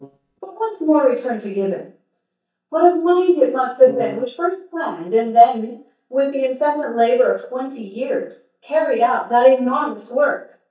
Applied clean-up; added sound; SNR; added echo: neural mask model DeepFilterNet 3.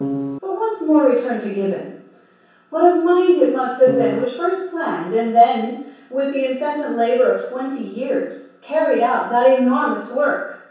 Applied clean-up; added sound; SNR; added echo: none; Piano; 5 dB; reverberation time 0.7 s.